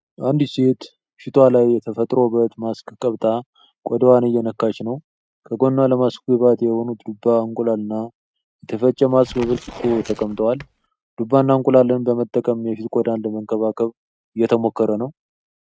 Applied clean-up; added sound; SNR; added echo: neural mask model RNNoise.